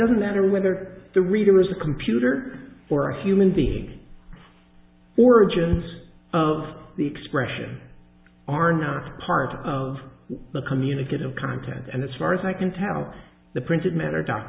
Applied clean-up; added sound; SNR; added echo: none; none; none; none.